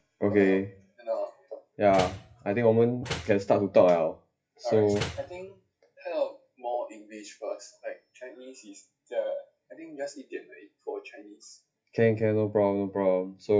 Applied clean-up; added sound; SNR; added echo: classical method WPE with log-MMSE.